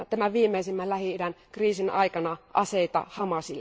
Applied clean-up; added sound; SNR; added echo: none; none; none; none.